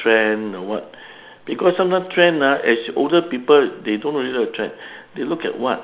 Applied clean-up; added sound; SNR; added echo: none; none; none; none.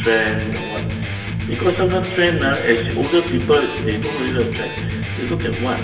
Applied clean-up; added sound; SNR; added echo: none; Electric guitar; 5 dB; reverberation time 1.9 s.